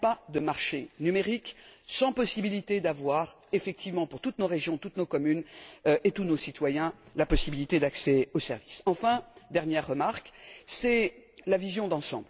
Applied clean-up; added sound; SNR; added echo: none; none; none; none.